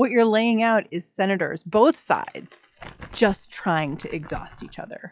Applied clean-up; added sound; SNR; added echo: classical method log-MMSE.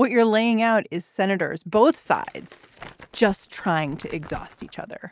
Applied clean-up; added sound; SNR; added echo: neural mask model RNNoise.